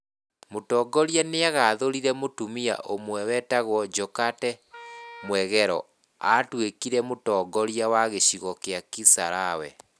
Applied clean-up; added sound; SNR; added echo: none; Wind instrument, woodwind instrument; 20 dB; none.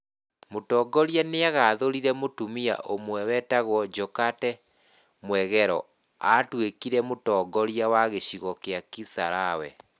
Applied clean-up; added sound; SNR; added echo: none; none; none; none.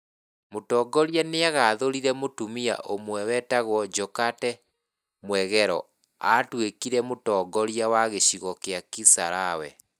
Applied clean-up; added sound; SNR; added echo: neural mask model DeepFilterNet 3.